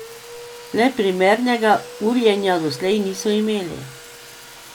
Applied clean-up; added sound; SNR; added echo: none; Domestic sounds, home sounds; 17 dB; none.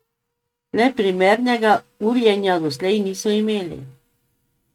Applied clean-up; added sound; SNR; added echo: neural mask model RNNoise.